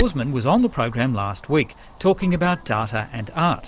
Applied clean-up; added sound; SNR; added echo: none; Wind; 11 dB; none.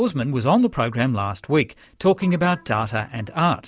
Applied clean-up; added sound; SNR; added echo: none; none; none; none.